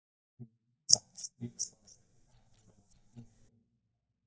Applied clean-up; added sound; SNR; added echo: neural mask model DeepFilterNet 3.